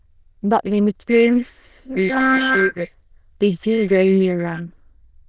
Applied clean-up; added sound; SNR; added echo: neural diffusion model UNIVERSE++.